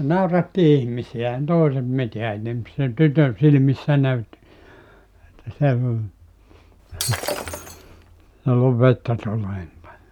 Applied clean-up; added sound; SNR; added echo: none; Shatter; 10 dB; none.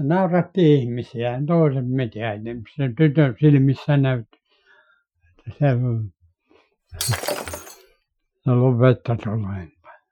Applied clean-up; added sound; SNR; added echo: classical method Wiener filter.